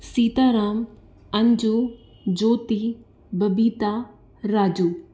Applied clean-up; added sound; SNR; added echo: none; none; none; none.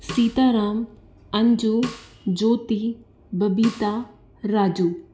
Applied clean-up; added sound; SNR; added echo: none; Snare drum; 19 dB; none.